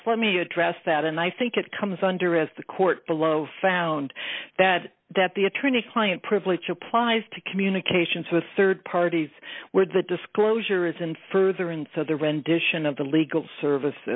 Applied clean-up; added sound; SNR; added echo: none; none; none; none.